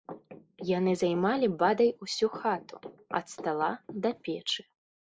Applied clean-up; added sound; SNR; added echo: neural mask model Resemble Enhance denoiser.